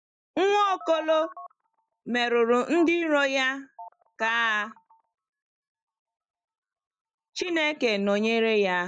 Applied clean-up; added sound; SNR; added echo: neural mask model DeepFilterNet 3.